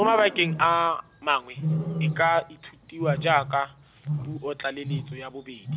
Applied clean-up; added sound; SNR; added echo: none; Wild animals; 6 dB; none.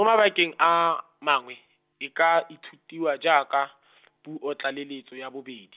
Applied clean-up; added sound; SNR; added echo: none; none; none; none.